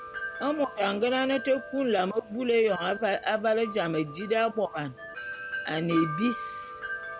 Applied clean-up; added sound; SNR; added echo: none; Wind chime; 11 dB; none.